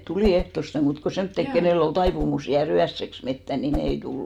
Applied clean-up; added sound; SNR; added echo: none; Whoosh, swoosh, swish; 8 dB; none.